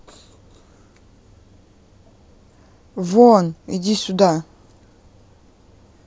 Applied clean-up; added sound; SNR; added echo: none; none; none; none.